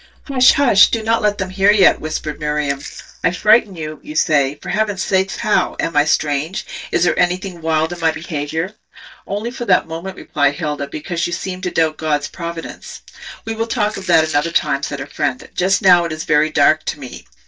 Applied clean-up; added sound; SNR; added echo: neural mask model DeepFilterNet 3.